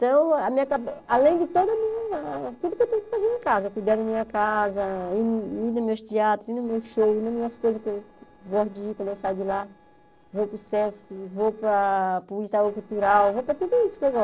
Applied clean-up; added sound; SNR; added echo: neural separator model SepFormer DNS4.